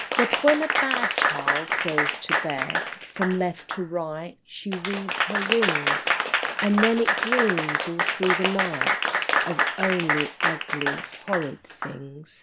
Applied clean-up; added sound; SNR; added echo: none; Applause / Crowd; -2 dB; none.